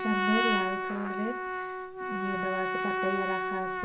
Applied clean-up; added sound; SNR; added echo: none; Trumpet; -3 dB; reverberation time 0.4 s.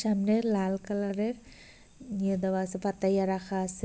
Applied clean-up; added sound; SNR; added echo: none; none; none; none.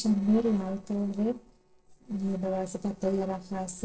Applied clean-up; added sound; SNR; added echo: neural separator model SepFormer DNS4.